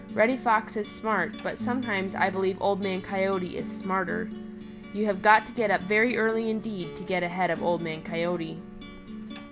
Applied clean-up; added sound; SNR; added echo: none; Acoustic guitar; 11 dB; none.